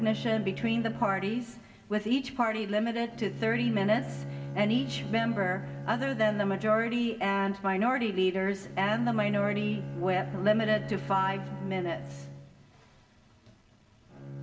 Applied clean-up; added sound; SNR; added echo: none; Bowed string instrument; 10 dB; reverberation time 1.7 s.